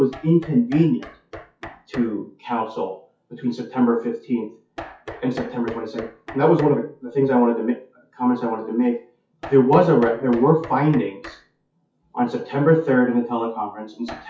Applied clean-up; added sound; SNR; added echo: classical method WPE with log-MMSE.